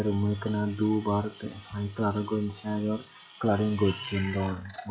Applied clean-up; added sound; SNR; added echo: classical method log-MMSE.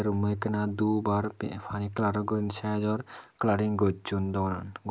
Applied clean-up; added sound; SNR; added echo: none; none; none; none.